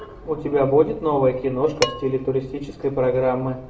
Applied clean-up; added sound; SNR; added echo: none; Dishes, pots, and pans; 15 dB; reverberation time 0.5 s.